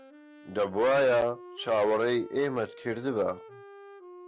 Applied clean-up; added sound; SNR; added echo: none; Wind instrument, woodwind instrument; 19 dB; none.